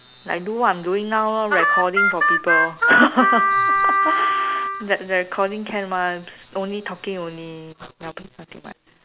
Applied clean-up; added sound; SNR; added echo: none; Harmonica; -5 dB; none.